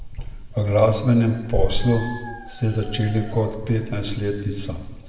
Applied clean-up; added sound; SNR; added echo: none; Dog; 19 dB; reverberation time 1.1 s.